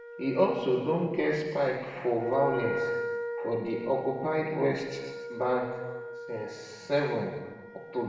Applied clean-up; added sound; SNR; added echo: none; Wind instrument, woodwind instrument; 8 dB; reverberation time 1.1 s.